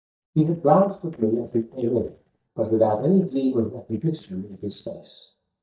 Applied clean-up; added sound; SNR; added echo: neural mask model DeepFilterNet 3.